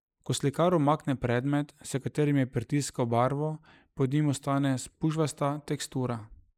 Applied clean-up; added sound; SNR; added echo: neural mask model Resemble Enhance denoiser.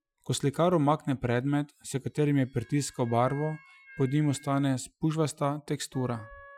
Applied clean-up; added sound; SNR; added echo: classical method Wiener filter.